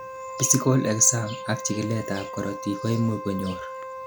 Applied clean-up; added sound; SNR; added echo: none; Wind instrument, woodwind instrument; 10 dB; none.